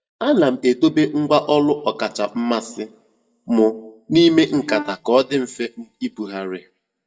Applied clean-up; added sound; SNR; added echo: neural mask model DeepFilterNet 3.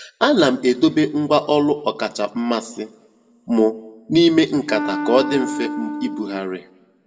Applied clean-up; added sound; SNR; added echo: none; Wind instrument, woodwind instrument; 7 dB; reverberation time 0.6 s.